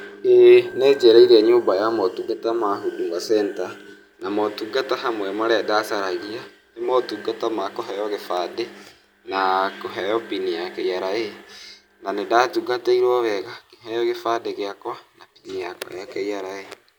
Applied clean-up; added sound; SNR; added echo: none; none; none; none.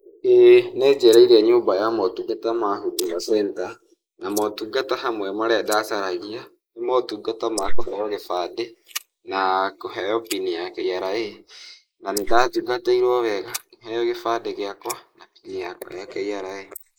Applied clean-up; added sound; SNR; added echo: neural mask model Resemble Enhance denoiser.